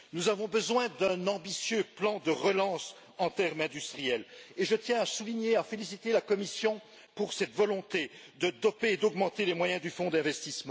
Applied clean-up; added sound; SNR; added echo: none; none; none; none.